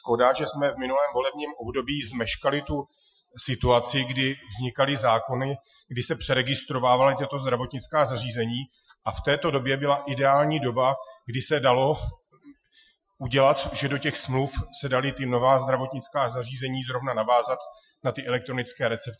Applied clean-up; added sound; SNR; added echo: classical method Wiener filter.